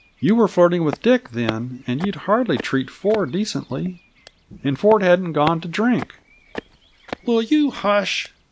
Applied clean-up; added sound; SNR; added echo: none; Walk, footsteps; 17 dB; none.